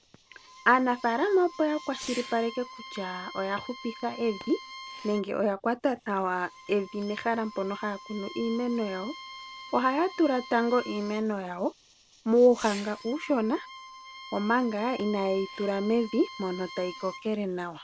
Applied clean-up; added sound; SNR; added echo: none; Bowed string instrument + Fireworks; 16 dB; none.